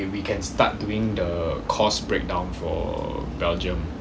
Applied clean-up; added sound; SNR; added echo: none; none; none; none.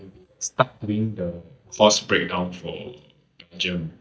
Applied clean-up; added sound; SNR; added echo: neural mask model DeepFilterNet 3.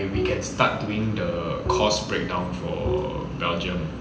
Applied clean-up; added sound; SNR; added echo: none; Bowed string instrument; 6 dB; reverberation time 0.8 s.